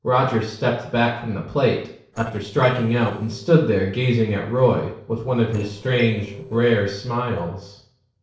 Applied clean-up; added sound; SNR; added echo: neural separator model SepFormer DNS4.